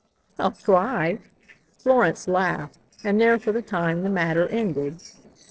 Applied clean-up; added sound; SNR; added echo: neural separator model SepFormer DNS4.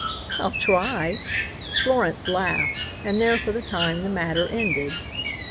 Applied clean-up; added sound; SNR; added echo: none; Bird; 2 dB; none.